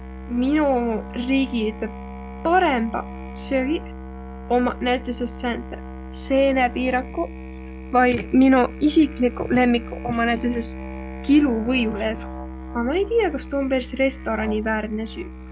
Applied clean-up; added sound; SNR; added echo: none; Musical instrument; 12 dB; none.